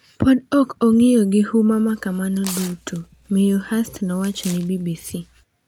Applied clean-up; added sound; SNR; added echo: none; Tearing; 19 dB; none.